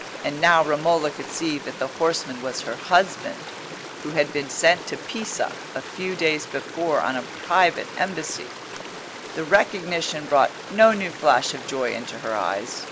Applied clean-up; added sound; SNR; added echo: none; Stream; 12 dB; none.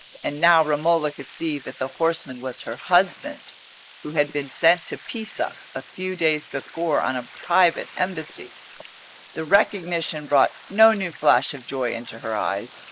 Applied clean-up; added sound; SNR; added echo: neural mask model Resemble Enhance denoiser.